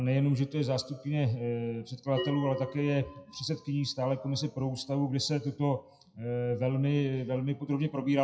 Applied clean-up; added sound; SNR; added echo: classical method WPE with log-MMSE.